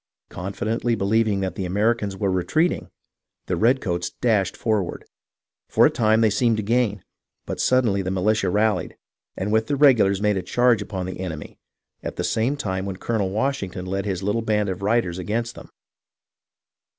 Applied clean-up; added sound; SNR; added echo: none; none; none; none.